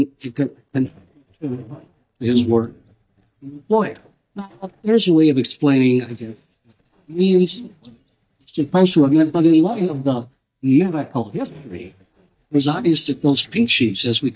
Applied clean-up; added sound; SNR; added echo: neural mask model DeepFilterNet 3.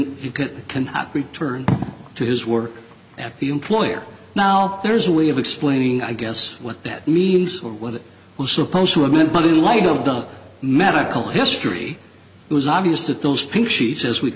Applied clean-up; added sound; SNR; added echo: none; none; none; none.